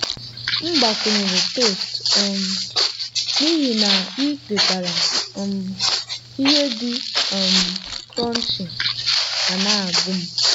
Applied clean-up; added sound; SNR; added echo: none; Walk, footsteps; -4 dB; none.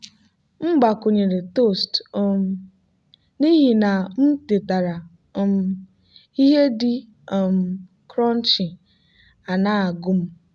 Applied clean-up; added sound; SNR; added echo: none; none; none; none.